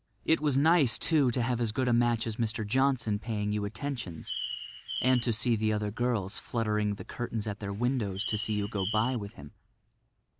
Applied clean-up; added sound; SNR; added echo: none; Bird; 9 dB; none.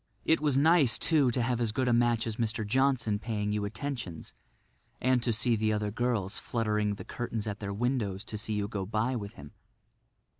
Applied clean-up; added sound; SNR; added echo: none; none; none; none.